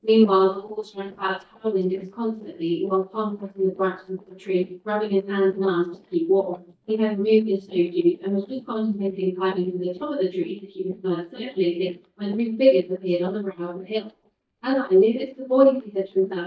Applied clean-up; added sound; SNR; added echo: neural mask model DeepFilterNet 3.